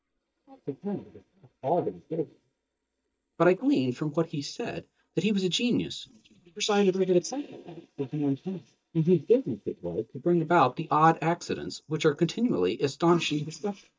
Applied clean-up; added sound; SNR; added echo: neural mask model DeepFilterNet 3.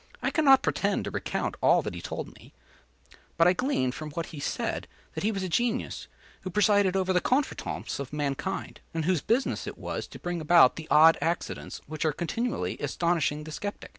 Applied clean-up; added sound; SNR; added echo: none; none; none; none.